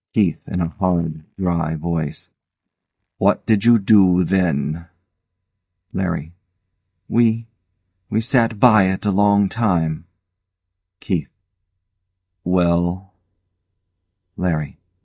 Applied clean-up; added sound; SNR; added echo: neural mask model DeepFilterNet 3.